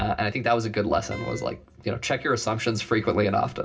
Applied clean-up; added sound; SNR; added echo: none; Wind instrument, woodwind instrument; 17 dB; reverberation time 0.4 s.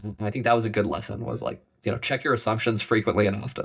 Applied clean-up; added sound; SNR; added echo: neural mask model DeepFilterNet 3.